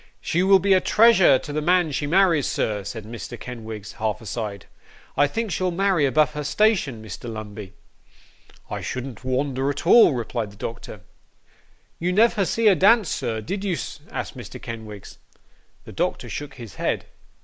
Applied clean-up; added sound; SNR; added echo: none; none; none; none.